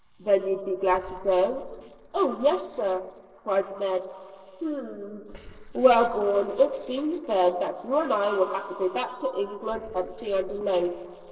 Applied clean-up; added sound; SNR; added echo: neural separator model SepFormer DNS4.